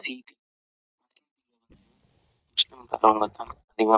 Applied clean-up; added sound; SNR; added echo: neural mask model DeepFilterNet 3.